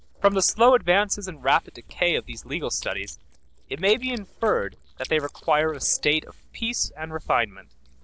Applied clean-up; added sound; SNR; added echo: neural separator model SepFormer DNS4.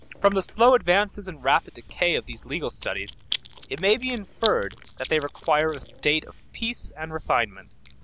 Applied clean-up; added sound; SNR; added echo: none; Chewing, mastication; 14 dB; none.